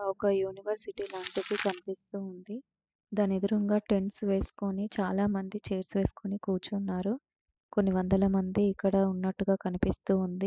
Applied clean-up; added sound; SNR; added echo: classical method spectral subtraction.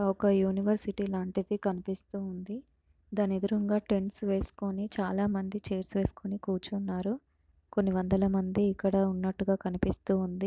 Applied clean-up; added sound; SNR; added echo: none; none; none; none.